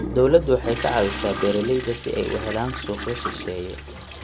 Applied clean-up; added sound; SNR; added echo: none; Toilet flush; 10 dB; none.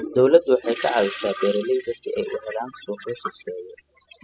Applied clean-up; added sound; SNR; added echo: classical method spectral subtraction.